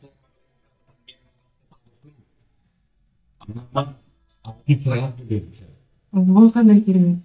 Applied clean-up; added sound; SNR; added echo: neural mask model DeepFilterNet 3.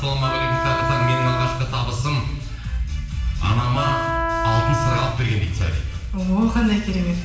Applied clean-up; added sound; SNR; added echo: none; Wind instrument, woodwind instrument; 4 dB; reverberation time 1.1 s.